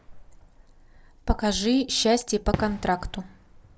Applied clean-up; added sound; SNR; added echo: none; Fireworks; 13 dB; none.